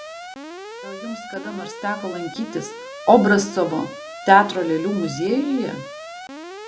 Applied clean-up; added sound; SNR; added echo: none; Alarm; 14 dB; none.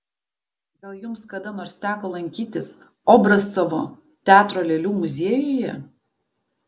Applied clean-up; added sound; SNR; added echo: none; none; none; none.